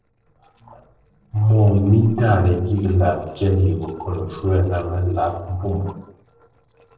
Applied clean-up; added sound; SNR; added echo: neural separator model SepFormer DNS4.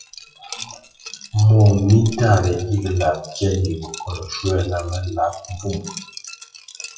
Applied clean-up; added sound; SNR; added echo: classical method WPE with log-MMSE.